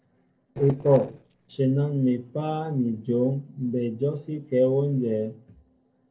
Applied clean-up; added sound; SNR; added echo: neural separator model SepFormer DNS4.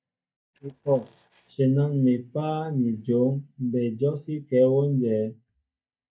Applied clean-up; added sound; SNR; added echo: neural mask model DeepFilterNet 3.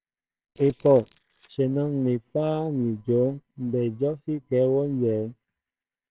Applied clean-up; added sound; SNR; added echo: neural separator model SepFormer WHAMR!.